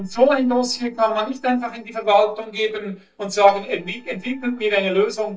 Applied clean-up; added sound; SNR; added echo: neural mask model DeepFilterNet 3.